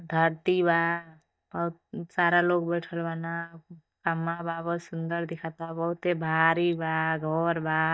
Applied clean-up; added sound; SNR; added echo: neural mask model DeepFilterNet 3.